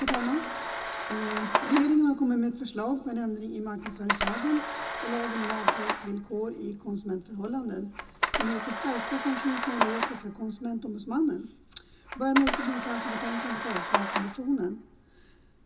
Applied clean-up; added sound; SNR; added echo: none; Camera; 3 dB; reverberation time 0.2 s.